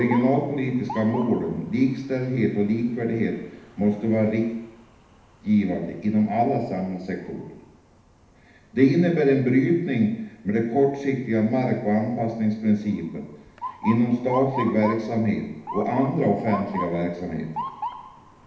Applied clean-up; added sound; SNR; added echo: none; Motor vehicle (road) / Siren; 15 dB; reverberation time 0.8 s.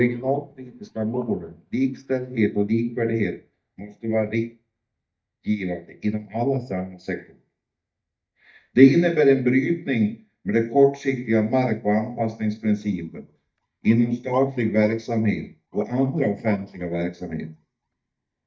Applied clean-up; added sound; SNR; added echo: neural mask model DeepFilterNet 3.